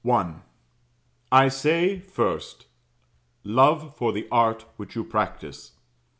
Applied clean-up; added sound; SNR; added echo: none; none; none; none.